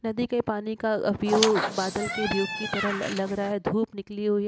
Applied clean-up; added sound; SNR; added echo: none; Squeak; 4 dB; none.